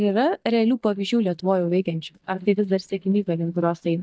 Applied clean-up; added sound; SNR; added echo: neural mask model DeepFilterNet 3.